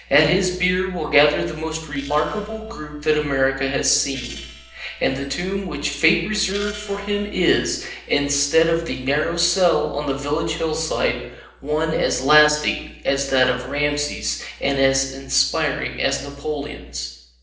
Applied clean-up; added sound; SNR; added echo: neural separator model SepFormer DNS4.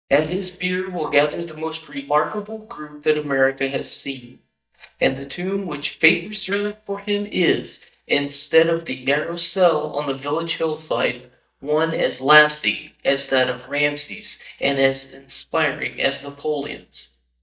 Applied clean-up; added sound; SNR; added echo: neural mask model DeepFilterNet 3.